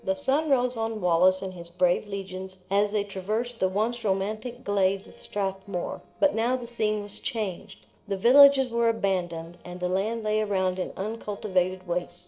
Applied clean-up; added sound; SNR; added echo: neural separator model SepFormer DNS4.